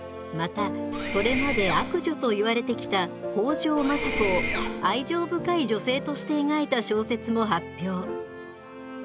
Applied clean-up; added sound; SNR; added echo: none; Mechanisms; 3 dB; none.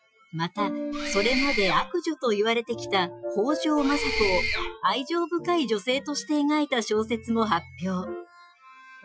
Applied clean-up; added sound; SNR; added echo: classical method Wiener filter.